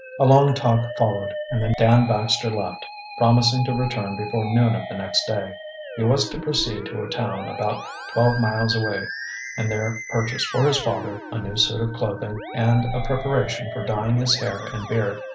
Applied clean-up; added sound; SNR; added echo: none; Musical instrument; 11 dB; none.